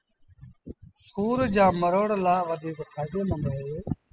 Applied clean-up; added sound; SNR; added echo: classical method spectral subtraction.